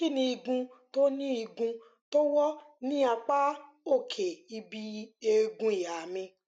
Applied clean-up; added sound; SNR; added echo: none; none; none; none.